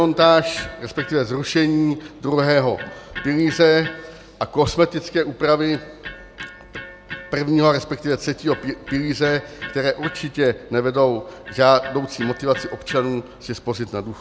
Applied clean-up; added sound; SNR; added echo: none; Electric guitar; 17 dB; none.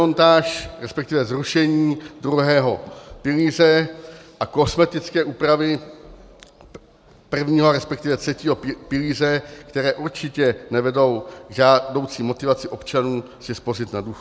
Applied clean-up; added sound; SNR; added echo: none; none; none; none.